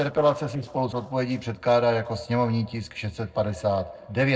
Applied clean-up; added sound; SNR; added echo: neural separator model SepFormer DNS4.